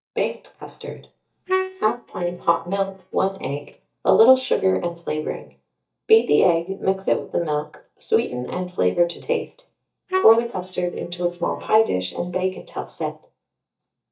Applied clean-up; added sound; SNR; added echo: neural mask model DeepFilterNet 3.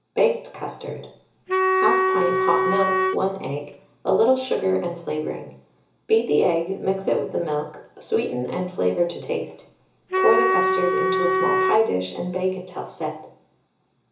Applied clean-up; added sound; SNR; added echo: none; Wind instrument, woodwind instrument; -2 dB; reverberation time 0.7 s.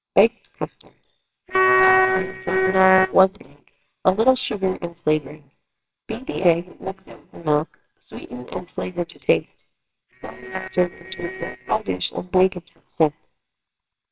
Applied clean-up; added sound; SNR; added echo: neural separator model SepFormer WHAMR!.